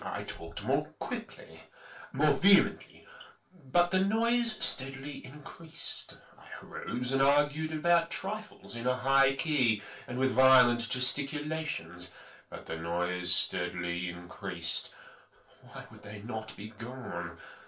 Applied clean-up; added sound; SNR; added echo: none; none; none; reverberation time 0.2 s.